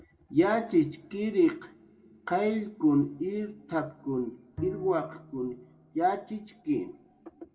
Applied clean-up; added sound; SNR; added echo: none; Bowed string instrument; 16 dB; reverberation time 1.0 s.